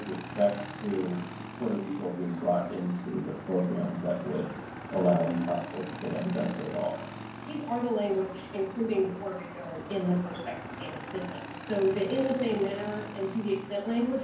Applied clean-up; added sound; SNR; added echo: none; Motorcycle / Engine; 11 dB; reverberation time 0.9 s.